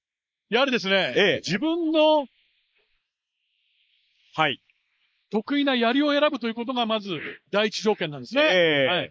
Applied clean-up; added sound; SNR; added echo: neural mask model Resemble Enhance denoiser.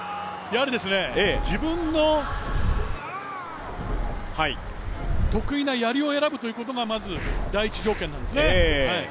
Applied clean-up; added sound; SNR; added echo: none; Subway, metro, underground; 1 dB; none.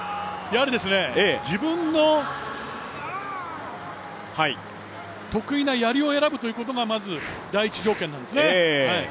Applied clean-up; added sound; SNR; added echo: none; none; none; none.